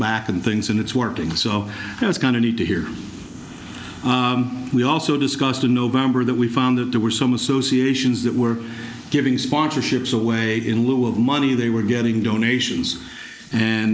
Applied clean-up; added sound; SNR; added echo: neural mask model Resemble Enhance denoiser.